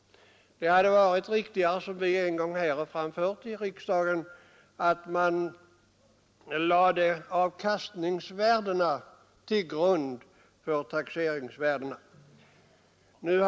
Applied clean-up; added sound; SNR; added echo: none; none; none; none.